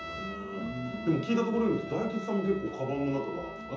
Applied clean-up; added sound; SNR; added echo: none; Trumpet; 12 dB; reverberation time 0.6 s.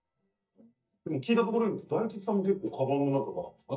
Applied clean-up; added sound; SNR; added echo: neural mask model DeepFilterNet 3.